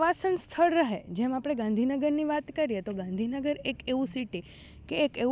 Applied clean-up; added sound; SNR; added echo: none; none; none; none.